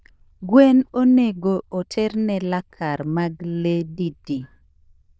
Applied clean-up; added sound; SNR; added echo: neural diffusion model UNIVERSE++.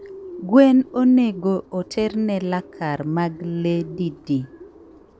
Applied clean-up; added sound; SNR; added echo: none; Bird; 20 dB; none.